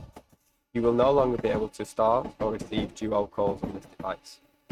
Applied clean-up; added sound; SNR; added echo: neural mask model RNNoise.